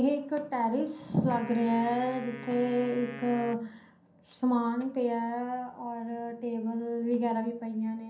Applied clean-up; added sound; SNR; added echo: none; Wind instrument, woodwind instrument; 15 dB; reverberation time 0.6 s.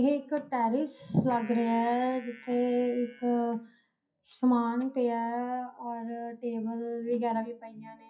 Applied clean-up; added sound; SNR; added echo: classical method WPE with log-MMSE.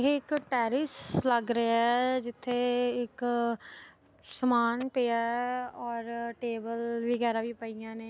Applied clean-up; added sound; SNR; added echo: none; none; none; none.